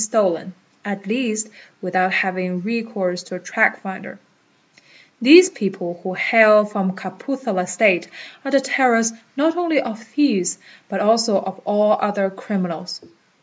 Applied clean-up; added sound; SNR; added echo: none; none; none; none.